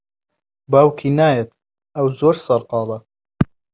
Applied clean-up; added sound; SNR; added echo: none; none; none; none.